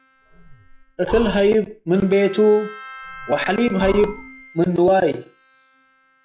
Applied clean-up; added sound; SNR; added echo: classical method log-MMSE.